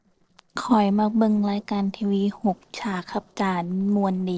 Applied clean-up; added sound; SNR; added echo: neural separator model SepFormer DNS4.